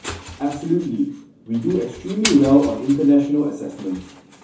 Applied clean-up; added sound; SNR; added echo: none; Engine; 14 dB; reverberation time 0.9 s.